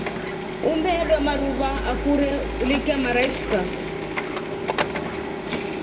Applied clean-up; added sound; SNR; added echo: none; Printer; 2 dB; reverberation time 1.3 s.